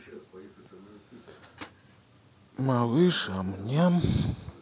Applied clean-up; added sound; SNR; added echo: none; none; none; none.